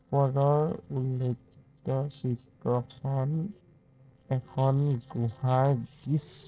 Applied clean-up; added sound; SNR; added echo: neural separator model SepFormer DNS4.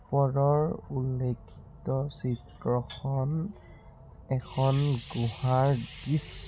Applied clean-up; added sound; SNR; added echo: none; none; none; none.